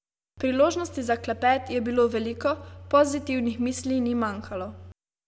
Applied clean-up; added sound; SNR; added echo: none; none; none; none.